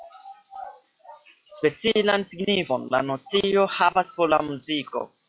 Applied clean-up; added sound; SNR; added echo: classical method log-MMSE.